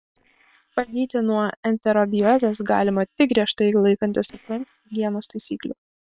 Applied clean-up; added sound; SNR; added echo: neural separator model SepFormer WHAM!.